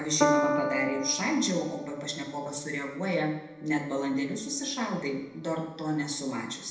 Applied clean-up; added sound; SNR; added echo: none; Piano; 4 dB; reverberation time 0.8 s.